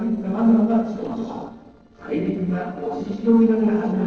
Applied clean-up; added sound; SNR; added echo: neural separator model SepFormer DNS4.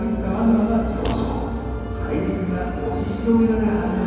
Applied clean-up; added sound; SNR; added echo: none; Fart; 17 dB; reverberation time 2.2 s.